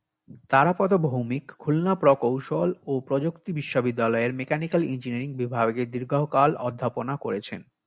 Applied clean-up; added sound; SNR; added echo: none; none; none; none.